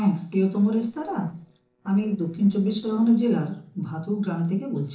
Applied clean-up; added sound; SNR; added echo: neural separator model SepFormer DNS4.